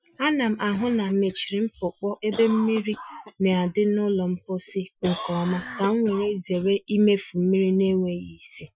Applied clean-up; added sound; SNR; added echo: classical method Wiener filter.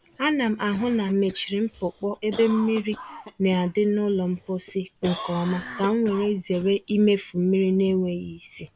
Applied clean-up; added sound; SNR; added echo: none; Cough; 17 dB; none.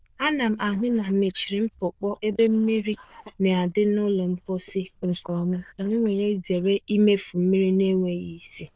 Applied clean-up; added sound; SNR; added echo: neural diffusion model UNIVERSE++.